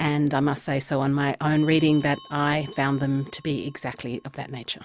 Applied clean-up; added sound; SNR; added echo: none; Bell; 18 dB; none.